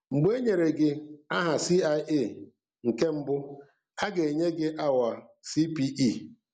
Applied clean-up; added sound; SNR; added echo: none; none; none; none.